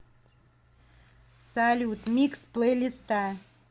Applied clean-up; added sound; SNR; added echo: none; none; none; none.